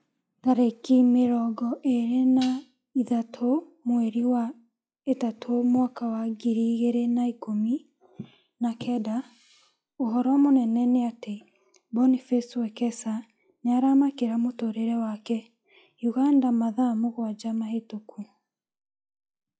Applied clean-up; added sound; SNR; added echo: classical method log-MMSE.